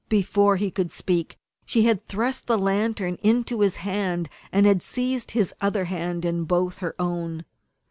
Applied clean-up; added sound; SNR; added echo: none; none; none; none.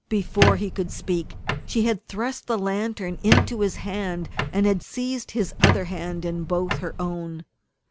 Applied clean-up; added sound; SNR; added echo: none; Squeak; 0 dB; none.